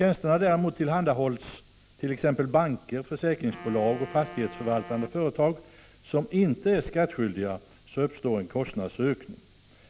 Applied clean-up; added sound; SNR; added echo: none; Wind instrument, woodwind instrument; 18 dB; none.